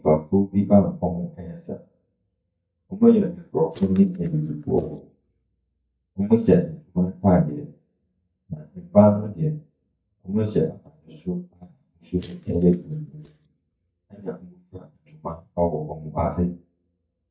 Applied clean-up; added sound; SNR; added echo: neural mask model DeepFilterNet 3.